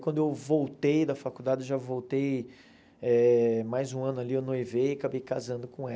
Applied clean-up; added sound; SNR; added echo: none; none; none; none.